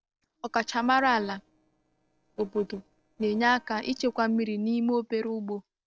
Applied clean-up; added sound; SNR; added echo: neural separator model SepFormer DNS4.